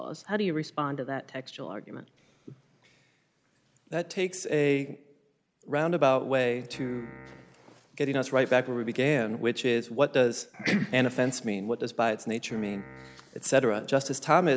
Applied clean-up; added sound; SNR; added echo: none; Piano; 19 dB; none.